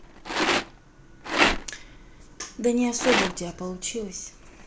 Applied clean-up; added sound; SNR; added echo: none; Rattle; -1 dB; none.